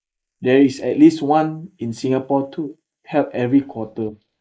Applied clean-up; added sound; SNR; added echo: neural mask model Resemble Enhance denoiser.